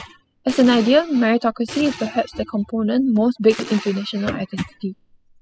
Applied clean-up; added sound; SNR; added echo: classical method spectral subtraction.